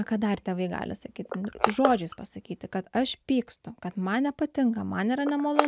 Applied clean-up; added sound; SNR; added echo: none; Crushing; 7 dB; none.